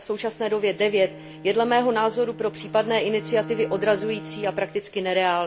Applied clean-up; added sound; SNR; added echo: none; Bowed string instrument; 16 dB; none.